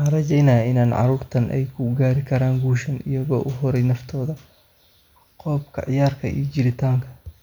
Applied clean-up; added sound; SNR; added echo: none; none; none; none.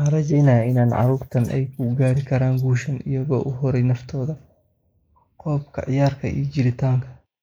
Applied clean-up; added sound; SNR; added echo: neural mask model Resemble Enhance denoiser.